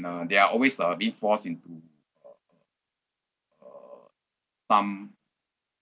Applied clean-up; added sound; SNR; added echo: none; none; none; none.